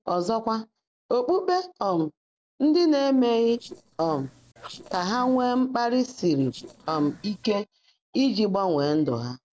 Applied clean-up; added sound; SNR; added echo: neural separator model SepFormer DNS4.